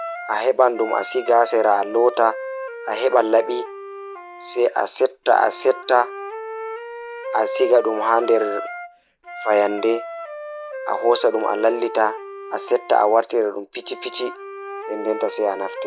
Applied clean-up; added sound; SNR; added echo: none; Wind instrument, woodwind instrument; 11 dB; none.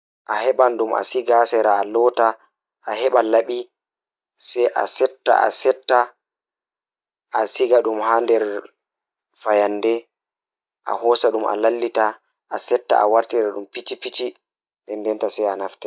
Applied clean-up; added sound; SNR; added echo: none; none; none; none.